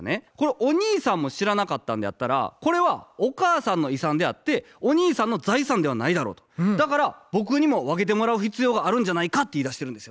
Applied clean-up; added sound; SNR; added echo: none; none; none; none.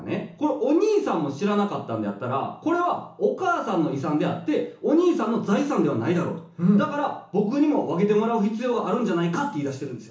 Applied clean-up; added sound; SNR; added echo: none; none; none; reverberation time 0.8 s.